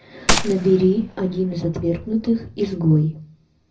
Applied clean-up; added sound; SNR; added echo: none; Gunshot, gunfire; 6 dB; reverberation time 0.4 s.